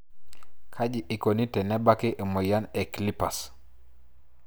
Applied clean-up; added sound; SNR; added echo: none; none; none; none.